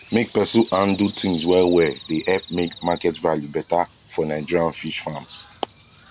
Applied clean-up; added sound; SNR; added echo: none; Crow + Cricket; 19 dB; none.